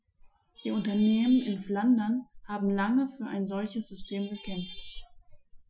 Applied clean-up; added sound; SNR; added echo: classical method Wiener filter.